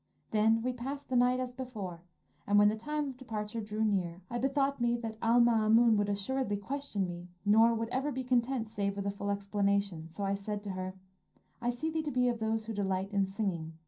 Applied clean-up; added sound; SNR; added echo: none; none; none; reverberation time 0.3 s.